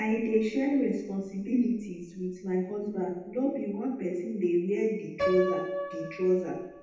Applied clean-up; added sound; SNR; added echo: none; Piano; 10 dB; reverberation time 0.8 s.